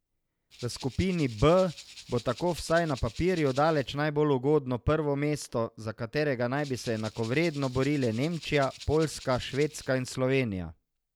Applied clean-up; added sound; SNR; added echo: none; Rattle (instrument); 20 dB; none.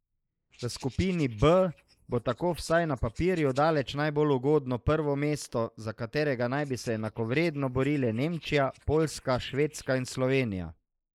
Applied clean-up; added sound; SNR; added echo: neural mask model Resemble Enhance denoiser.